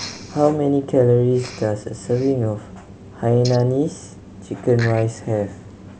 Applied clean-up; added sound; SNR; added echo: none; Respiratory sounds; 20 dB; none.